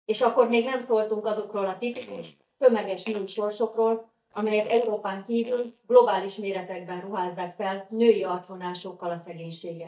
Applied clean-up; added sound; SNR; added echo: neural mask model DeepFilterNet 3.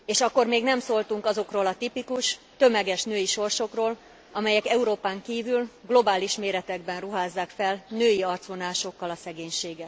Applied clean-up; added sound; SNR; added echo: none; none; none; none.